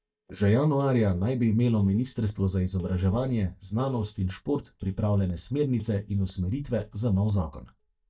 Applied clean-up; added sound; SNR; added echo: neural mask model DeepFilterNet 3.